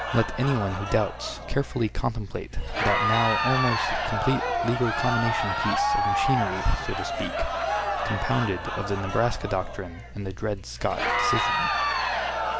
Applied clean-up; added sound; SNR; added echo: none; Crowd; 0 dB; none.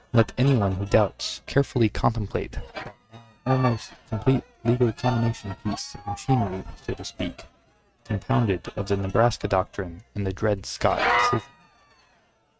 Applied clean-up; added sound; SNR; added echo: neural mask model RNNoise.